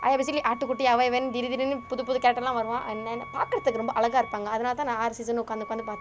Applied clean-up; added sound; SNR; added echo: none; Wind instrument, woodwind instrument; 16 dB; none.